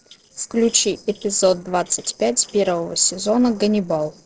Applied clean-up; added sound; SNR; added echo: neural separator model SepFormer DNS4.